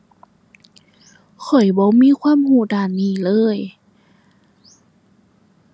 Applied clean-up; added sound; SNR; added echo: none; none; none; none.